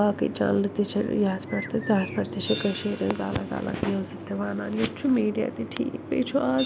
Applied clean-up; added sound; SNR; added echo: none; Hi-hat + Bird; 16 dB; none.